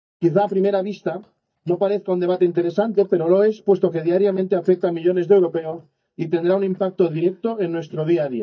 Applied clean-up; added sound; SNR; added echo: neural mask model DeepFilterNet 3.